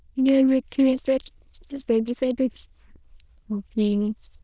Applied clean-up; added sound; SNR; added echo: neural diffusion model UNIVERSE++.